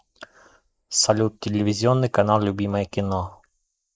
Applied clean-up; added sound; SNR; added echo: neural mask model Resemble Enhance denoiser.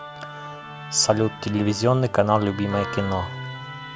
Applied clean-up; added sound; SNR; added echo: none; Wind instrument, woodwind instrument + Musical instrument; 11 dB; none.